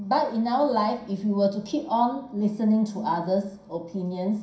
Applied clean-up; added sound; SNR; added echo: none; none; none; reverberation time 0.5 s.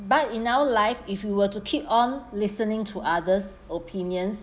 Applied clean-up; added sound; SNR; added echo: none; none; none; none.